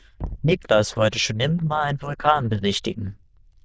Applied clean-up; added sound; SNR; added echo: neural diffusion model UNIVERSE++.